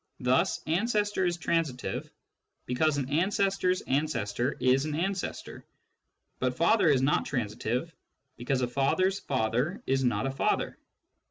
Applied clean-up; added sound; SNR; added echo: none; none; none; none.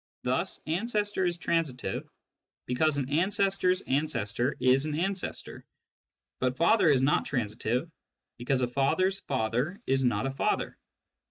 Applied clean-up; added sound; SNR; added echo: neural mask model DeepFilterNet 3.